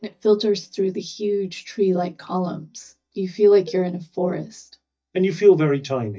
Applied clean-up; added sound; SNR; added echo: neural mask model DeepFilterNet 3.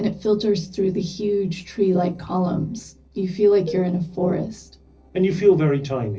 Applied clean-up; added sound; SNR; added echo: neural separator model SepFormer DNS4.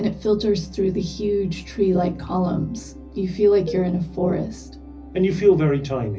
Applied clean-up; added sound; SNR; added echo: none; Dishes, pots, and pans; 16 dB; reverberation time 0.4 s.